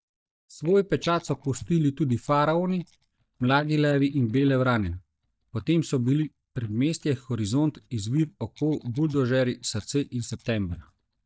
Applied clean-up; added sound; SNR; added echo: neural mask model DeepFilterNet 3.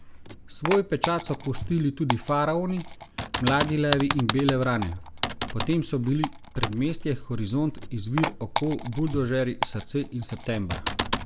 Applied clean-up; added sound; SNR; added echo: none; Typing; 4 dB; none.